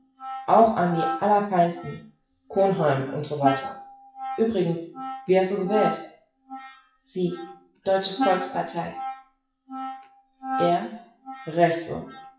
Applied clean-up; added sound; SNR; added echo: classical method WPE with log-MMSE.